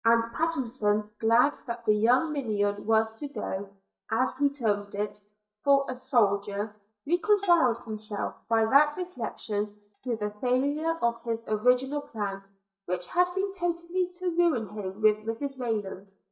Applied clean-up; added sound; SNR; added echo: neural mask model DeepFilterNet 3.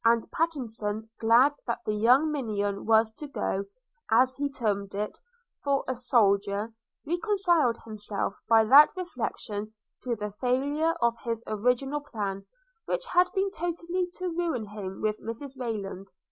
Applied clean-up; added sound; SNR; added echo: none; none; none; none.